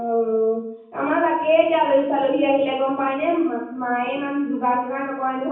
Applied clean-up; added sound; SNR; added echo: none; none; none; reverberation time 0.9 s.